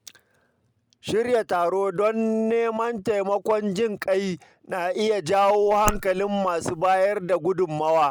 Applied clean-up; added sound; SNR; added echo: neural mask model Resemble Enhance denoiser.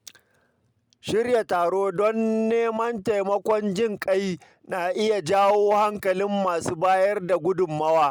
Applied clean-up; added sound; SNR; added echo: none; none; none; none.